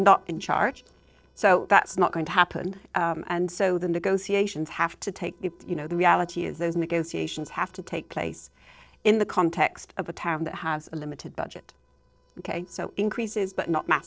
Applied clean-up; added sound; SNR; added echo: neural separator model SepFormer DNS4.